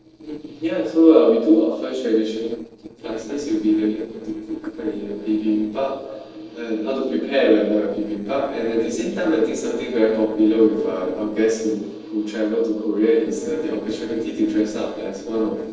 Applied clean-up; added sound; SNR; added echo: neural separator model SepFormer DNS4.